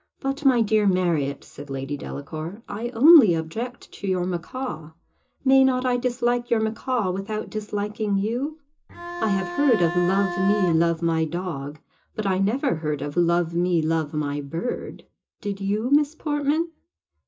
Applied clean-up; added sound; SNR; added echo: none; Bowed string instrument; 8 dB; reverberation time 0.2 s.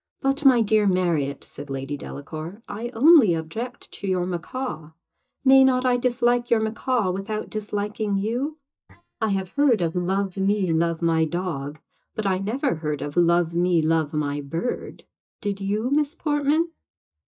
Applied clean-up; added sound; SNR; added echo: neural mask model DeepFilterNet 3.